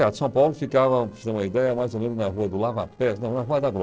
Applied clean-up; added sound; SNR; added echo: neural separator model SepFormer DNS4.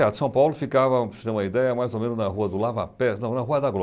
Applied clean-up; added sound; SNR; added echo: none; none; none; none.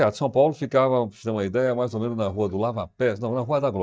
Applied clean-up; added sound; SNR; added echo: neural mask model DeepFilterNet 3.